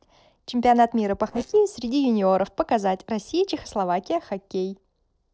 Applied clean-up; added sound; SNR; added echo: neural separator model SepFormer DNS4.